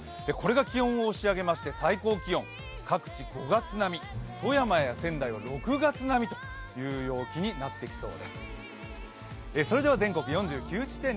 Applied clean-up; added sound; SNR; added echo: none; Drum; 18 dB; none.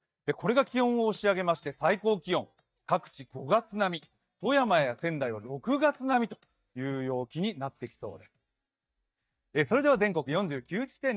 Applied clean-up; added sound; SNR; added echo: neural mask model DeepFilterNet 3.